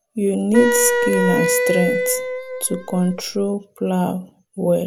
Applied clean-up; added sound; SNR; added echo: none; Wind instrument, woodwind instrument; 0 dB; none.